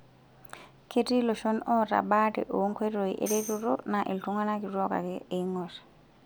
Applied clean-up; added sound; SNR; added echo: none; Tambourine; 14 dB; none.